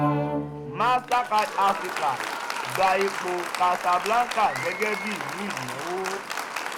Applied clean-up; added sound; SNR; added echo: none; Applause; 4 dB; none.